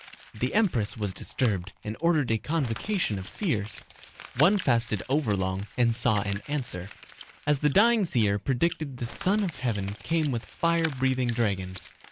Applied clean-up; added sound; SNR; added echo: none; Drip + Crumpling, crinkling; 17 dB; none.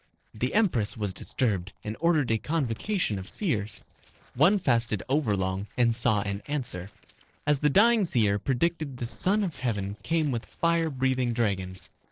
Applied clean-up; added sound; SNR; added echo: neural separator model SepFormer DNS4.